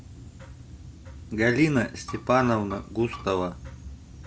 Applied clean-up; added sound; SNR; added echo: none; Bowed string instrument; 17 dB; none.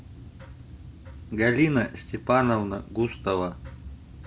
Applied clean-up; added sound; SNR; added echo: none; none; none; none.